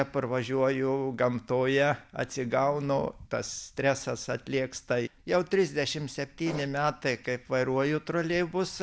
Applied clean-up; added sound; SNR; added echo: none; Fart; 11 dB; none.